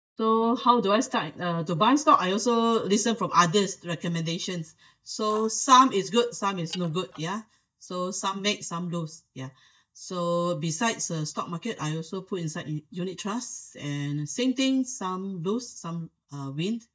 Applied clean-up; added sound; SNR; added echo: neural mask model DeepFilterNet 3.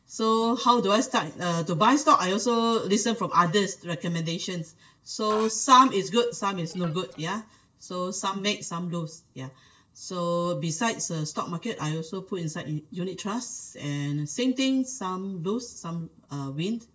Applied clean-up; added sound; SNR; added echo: neural separator model SepFormer DNS4.